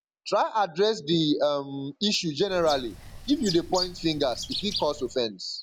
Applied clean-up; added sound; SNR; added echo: none; Bird; 10 dB; none.